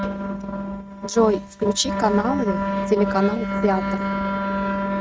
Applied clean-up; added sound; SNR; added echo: neural mask model RNNoise.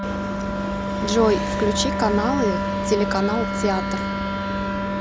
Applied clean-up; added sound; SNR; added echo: none; Wind instrument, woodwind instrument; 2 dB; none.